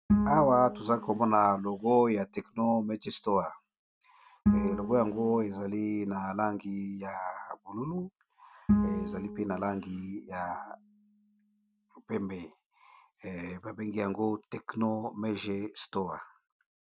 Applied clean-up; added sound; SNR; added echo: none; Bowed string instrument; 4 dB; none.